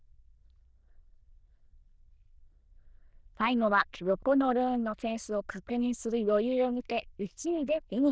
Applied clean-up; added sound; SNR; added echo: neural diffusion model UNIVERSE++.